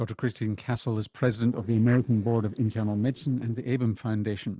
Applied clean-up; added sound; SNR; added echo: neural separator model SepFormer DNS4.